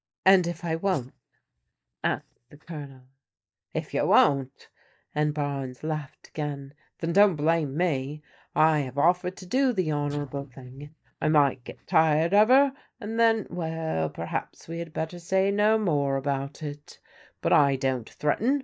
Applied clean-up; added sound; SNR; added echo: neural mask model DeepFilterNet 3.